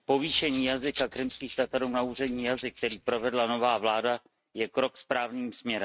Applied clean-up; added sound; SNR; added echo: neural mask model RNNoise.